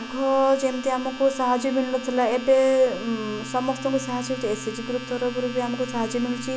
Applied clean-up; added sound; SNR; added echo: none; Domestic sounds, home sounds; 12 dB; none.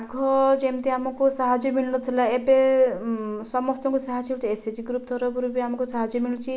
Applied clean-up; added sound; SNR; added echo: none; none; none; none.